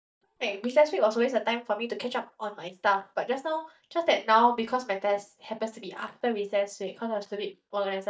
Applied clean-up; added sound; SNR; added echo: neural mask model DeepFilterNet 3.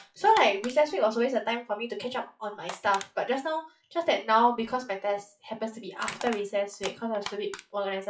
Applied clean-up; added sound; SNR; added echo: classical method WPE with log-MMSE.